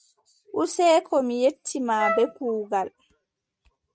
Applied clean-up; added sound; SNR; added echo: neural mask model RNNoise.